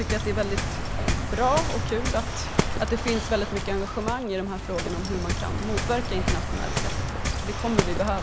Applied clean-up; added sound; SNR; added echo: none; Waves, surf; -2 dB; none.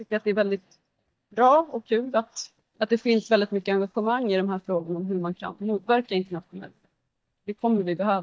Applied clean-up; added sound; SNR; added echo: neural mask model DeepFilterNet 3.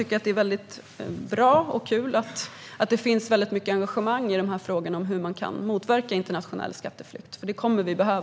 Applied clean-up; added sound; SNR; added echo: none; none; none; none.